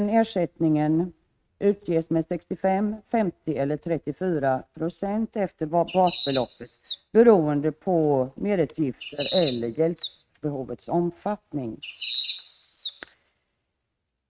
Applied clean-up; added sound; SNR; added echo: neural mask model RNNoise.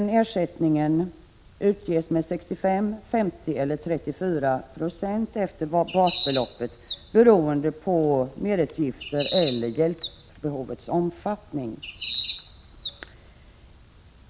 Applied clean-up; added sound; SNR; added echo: none; Bird; 9 dB; none.